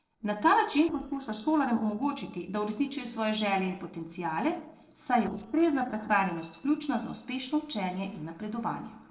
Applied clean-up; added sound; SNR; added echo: neural separator model SepFormer DNS4.